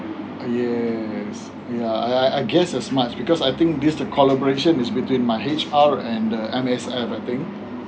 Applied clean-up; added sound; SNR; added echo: none; none; none; none.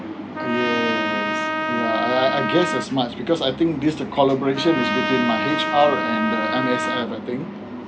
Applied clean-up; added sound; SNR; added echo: none; Trumpet; 3 dB; none.